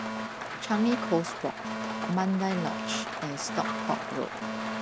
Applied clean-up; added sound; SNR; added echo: none; Rain + Alarm; 3 dB; none.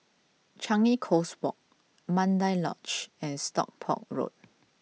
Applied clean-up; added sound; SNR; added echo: none; none; none; none.